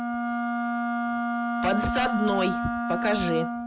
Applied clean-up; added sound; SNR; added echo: none; Wind instrument, woodwind instrument; -1 dB; none.